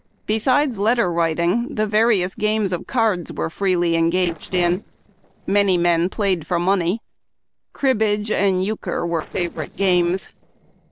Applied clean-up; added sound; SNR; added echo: neural separator model SepFormer DNS4.